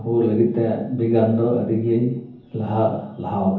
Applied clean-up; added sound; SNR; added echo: none; none; none; reverberation time 0.7 s.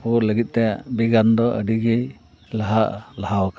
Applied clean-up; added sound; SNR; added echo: none; none; none; none.